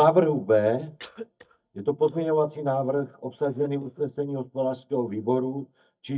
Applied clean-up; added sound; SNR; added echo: neural mask model DeepFilterNet 3.